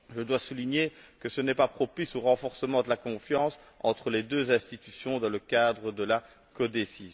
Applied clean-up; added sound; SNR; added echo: none; none; none; none.